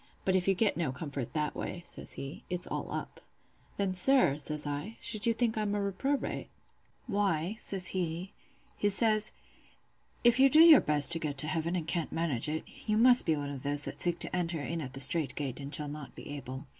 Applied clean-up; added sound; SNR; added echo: none; none; none; none.